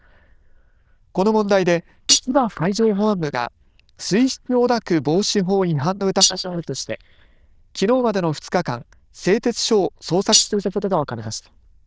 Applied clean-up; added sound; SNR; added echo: neural diffusion model UNIVERSE++.